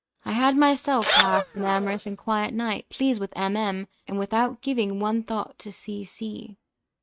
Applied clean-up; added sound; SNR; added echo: neural mask model RNNoise.